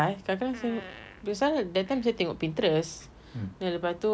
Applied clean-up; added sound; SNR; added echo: none; Fart; 19 dB; none.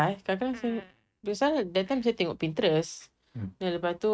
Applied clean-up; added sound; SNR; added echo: neural mask model RNNoise.